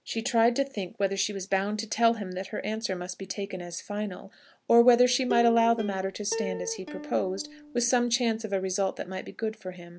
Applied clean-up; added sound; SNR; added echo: none; Plucked string instrument; 11 dB; none.